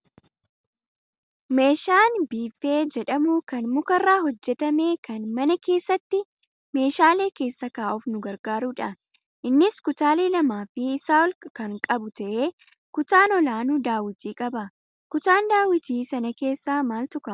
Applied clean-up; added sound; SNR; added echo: none; none; none; none.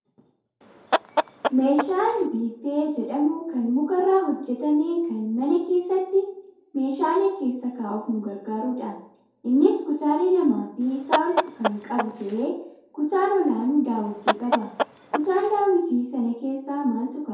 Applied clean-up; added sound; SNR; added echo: none; Chicken, rooster; 4 dB; reverberation time 2.3 s.